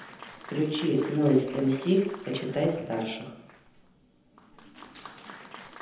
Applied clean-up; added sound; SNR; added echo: none; Applause; 18 dB; reverberation time 0.8 s.